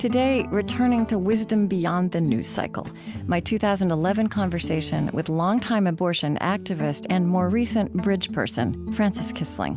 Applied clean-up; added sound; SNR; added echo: none; none; none; none.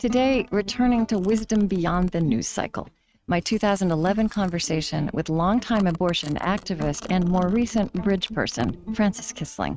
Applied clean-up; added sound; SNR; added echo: neural mask model RNNoise.